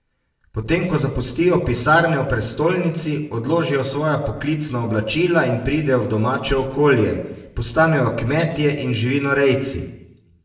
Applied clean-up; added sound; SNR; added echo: none; none; none; reverberation time 0.9 s.